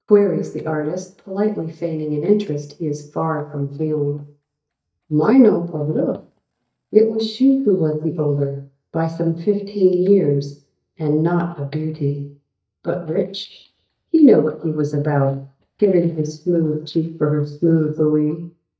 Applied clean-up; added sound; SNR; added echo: neural mask model DeepFilterNet 3.